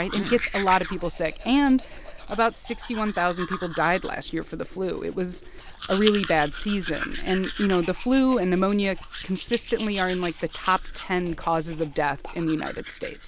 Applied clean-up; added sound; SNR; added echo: none; Domestic sounds, home sounds; 10 dB; none.